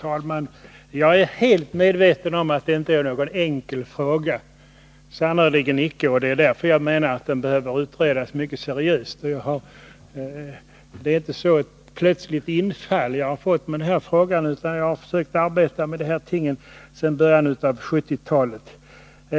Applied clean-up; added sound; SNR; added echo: none; none; none; none.